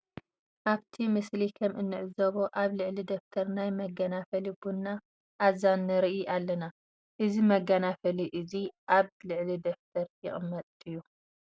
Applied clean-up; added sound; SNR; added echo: none; none; none; none.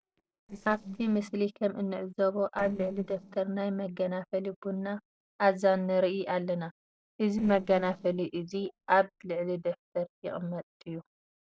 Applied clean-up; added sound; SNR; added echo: neural separator model SepFormer DNS4.